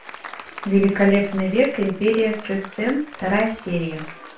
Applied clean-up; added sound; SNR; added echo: none; Applause; 17 dB; reverberation time 0.3 s.